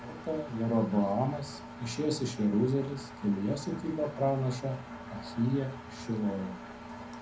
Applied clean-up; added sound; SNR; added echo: none; Engine; 12 dB; reverberation time 0.2 s.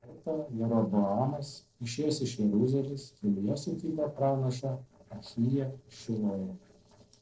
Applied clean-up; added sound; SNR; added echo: neural separator model SepFormer DNS4.